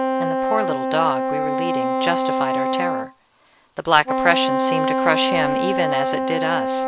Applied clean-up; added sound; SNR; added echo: none; Wind instrument, woodwind instrument; -2 dB; none.